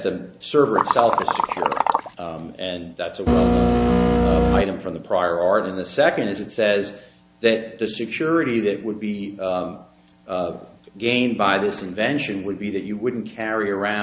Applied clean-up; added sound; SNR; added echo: none; Liquid + Printer; -5 dB; none.